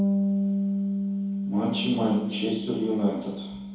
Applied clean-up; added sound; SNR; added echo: none; Bass guitar; -1 dB; reverberation time 2.0 s.